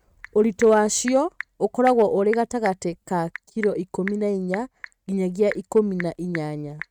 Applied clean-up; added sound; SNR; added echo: neural mask model RNNoise.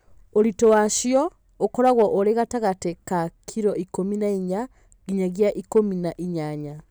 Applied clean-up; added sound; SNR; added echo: none; none; none; none.